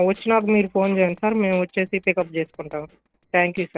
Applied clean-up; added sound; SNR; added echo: neural separator model SepFormer DNS4.